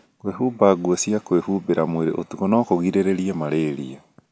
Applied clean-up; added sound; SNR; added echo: none; none; none; none.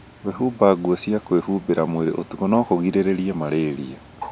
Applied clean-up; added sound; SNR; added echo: none; Bird; 20 dB; none.